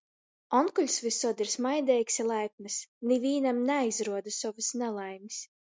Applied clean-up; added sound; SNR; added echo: none; none; none; none.